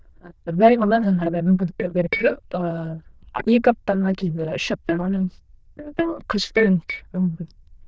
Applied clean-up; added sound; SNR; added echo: neural diffusion model UNIVERSE++.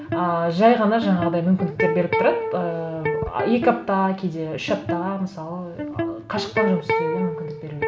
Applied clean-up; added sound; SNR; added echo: none; Electric guitar; 4 dB; none.